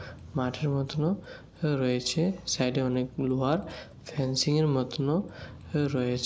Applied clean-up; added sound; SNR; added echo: none; Vehicle; 18 dB; none.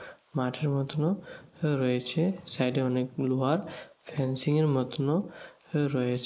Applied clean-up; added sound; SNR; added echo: neural mask model Resemble Enhance denoiser.